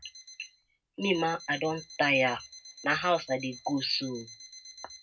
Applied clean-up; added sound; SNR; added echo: none; Alarm; 18 dB; reverberation time 0.3 s.